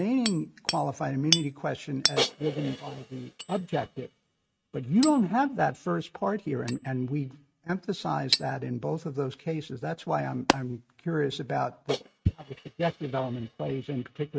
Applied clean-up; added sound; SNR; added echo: neural mask model RNNoise.